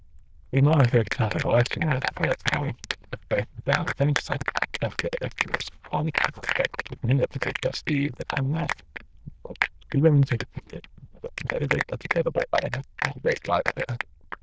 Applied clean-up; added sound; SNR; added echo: neural diffusion model UNIVERSE++.